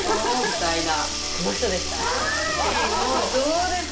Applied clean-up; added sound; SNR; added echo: none; Sink (filling or washing); 5 dB; none.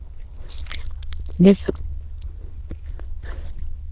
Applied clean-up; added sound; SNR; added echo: neural diffusion model UNIVERSE++.